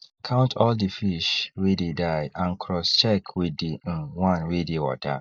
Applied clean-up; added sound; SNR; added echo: neural mask model Resemble Enhance denoiser.